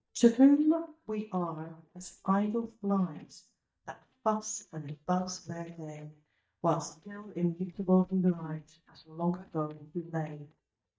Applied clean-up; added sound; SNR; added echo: neural mask model DeepFilterNet 3.